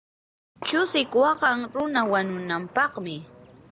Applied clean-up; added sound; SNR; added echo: none; Gunshot, gunfire; 18 dB; none.